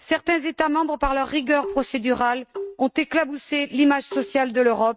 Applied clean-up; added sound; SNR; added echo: neural mask model RNNoise.